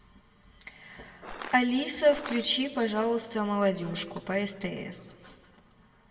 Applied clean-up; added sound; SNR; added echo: none; Crushing; 13 dB; reverberation time 1.2 s.